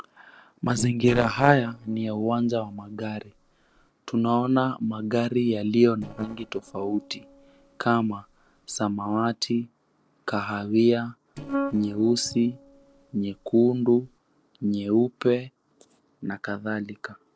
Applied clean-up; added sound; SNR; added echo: neural separator model SepFormer DNS4.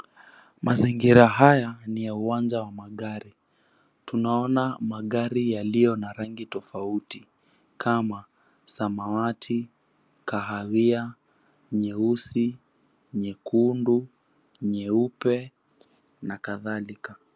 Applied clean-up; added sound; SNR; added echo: none; none; none; none.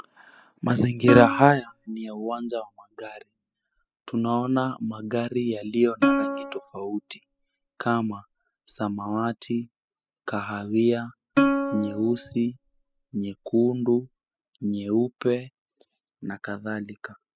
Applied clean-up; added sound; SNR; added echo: classical method spectral subtraction.